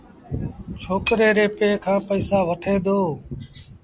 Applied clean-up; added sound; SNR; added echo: none; Shatter; 16 dB; none.